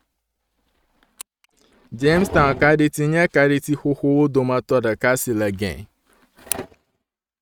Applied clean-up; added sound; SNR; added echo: neural mask model RNNoise.